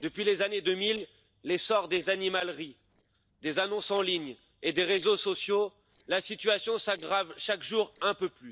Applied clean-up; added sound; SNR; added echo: neural separator model SepFormer DNS4.